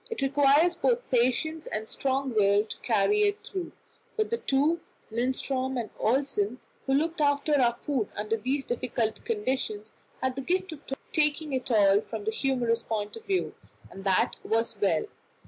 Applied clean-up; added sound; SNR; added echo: none; none; none; none.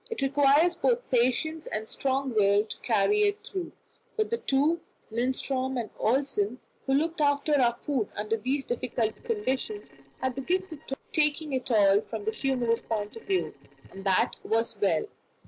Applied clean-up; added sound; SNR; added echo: neural separator model SepFormer DNS4.